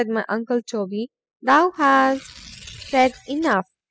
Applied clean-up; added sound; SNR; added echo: classical method spectral subtraction.